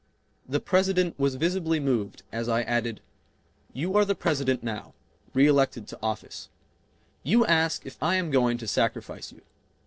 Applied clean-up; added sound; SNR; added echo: neural separator model SepFormer DNS4.